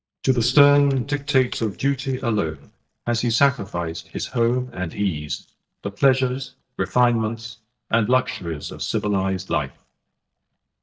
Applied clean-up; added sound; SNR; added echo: neural mask model DeepFilterNet 3.